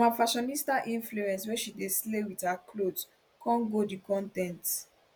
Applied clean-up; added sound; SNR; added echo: none; none; none; none.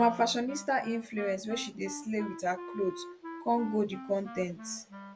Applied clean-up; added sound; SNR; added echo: none; Wind instrument, woodwind instrument; 13 dB; none.